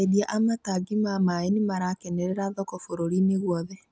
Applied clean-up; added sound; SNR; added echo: none; none; none; none.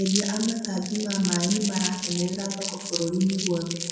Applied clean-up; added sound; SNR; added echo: none; Crumpling, crinkling; 5 dB; reverberation time 1.2 s.